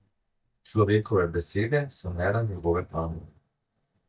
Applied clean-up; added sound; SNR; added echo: neural mask model DeepFilterNet 3.